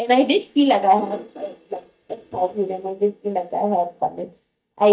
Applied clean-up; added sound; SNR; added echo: neural mask model DeepFilterNet 3.